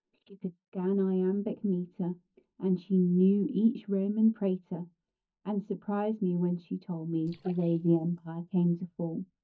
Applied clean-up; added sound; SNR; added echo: neural mask model DeepFilterNet 3.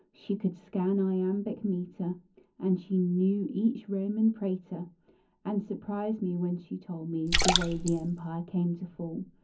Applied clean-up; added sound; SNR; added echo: none; Splash, splatter; -2 dB; reverberation time 0.4 s.